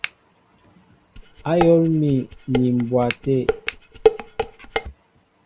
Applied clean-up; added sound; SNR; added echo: none; Dishes, pots, and pans + Finger snapping; 4 dB; none.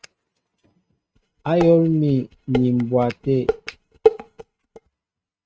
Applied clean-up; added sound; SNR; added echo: neural mask model RNNoise.